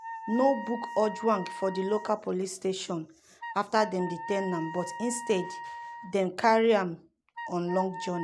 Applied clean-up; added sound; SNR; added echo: none; Wind instrument, woodwind instrument; 12 dB; none.